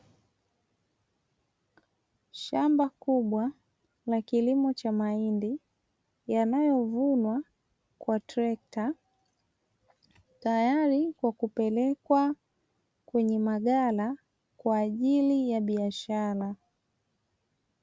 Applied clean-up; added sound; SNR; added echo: none; none; none; none.